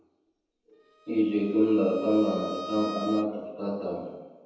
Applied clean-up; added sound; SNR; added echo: none; Bowed string instrument; 14 dB; reverberation time 1.1 s.